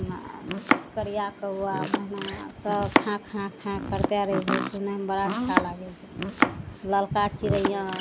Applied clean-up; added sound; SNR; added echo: none; Domestic sounds, home sounds; 1 dB; none.